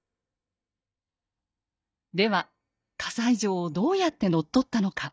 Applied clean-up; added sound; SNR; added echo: neural mask model DeepFilterNet 3.